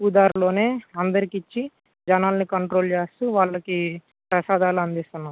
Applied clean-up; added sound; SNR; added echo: none; none; none; none.